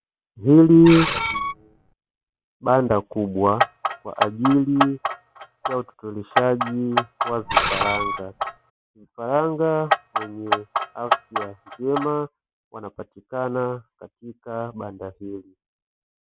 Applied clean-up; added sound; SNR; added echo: none; Clock + Screech; 2 dB; none.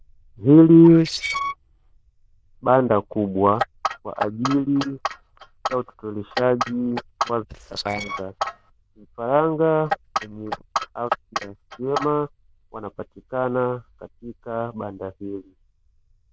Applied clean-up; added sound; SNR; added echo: neural diffusion model UNIVERSE++.